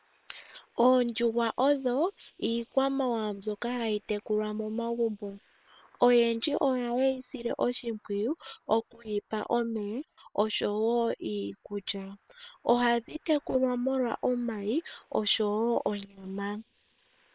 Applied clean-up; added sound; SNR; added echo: neural separator model SepFormer WHAM!.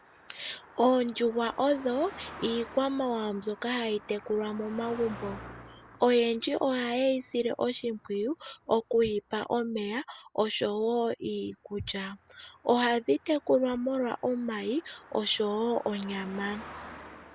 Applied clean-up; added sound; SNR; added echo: none; Car passing by; 20 dB; none.